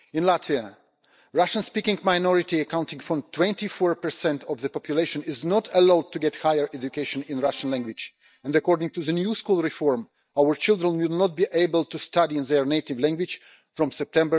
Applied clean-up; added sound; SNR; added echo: neural mask model DeepFilterNet 3.